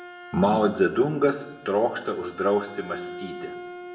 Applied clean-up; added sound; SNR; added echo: none; Bowed string instrument; 15 dB; reverberation time 0.7 s.